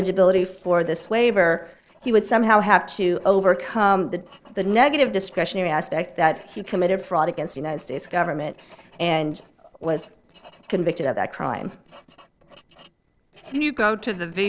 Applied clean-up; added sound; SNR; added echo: neural separator model SepFormer DNS4.